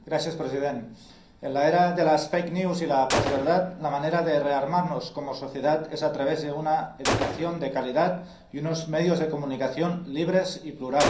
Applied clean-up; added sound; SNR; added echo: none; Gunshot, gunfire; 10 dB; reverberation time 0.6 s.